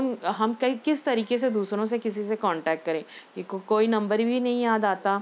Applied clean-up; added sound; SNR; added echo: none; none; none; none.